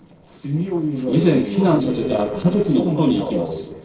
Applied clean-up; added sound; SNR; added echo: neural separator model SepFormer DNS4.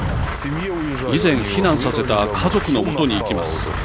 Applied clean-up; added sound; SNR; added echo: none; none; none; none.